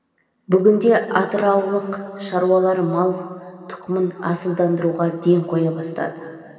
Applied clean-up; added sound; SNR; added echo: none; none; none; reverberation time 2.4 s.